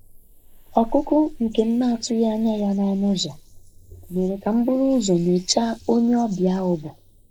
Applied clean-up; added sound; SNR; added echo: neural mask model Resemble Enhance denoiser.